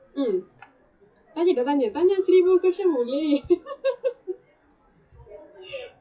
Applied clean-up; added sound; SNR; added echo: classical method WPE with log-MMSE.